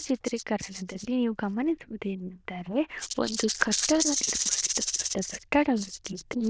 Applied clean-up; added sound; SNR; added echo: neural diffusion model UNIVERSE++.